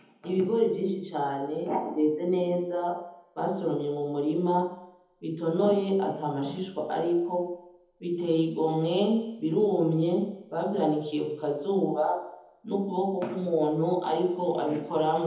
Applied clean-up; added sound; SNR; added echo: none; none; none; reverberation time 1.0 s.